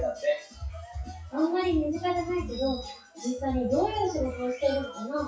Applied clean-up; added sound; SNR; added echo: classical method WPE with log-MMSE.